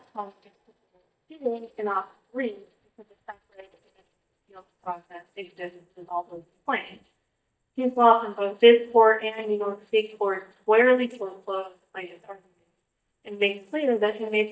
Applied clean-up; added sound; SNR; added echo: neural mask model DeepFilterNet 3.